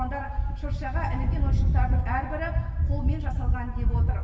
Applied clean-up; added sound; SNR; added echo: none; none; none; reverberation time 1.4 s.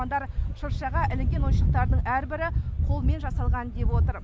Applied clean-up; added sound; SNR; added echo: none; none; none; none.